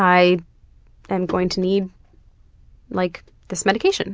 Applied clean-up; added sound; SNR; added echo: none; none; none; none.